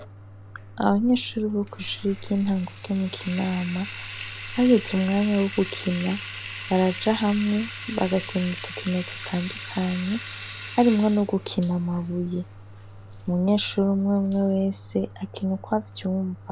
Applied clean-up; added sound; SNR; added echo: none; Bathtub (filling or washing); 13 dB; none.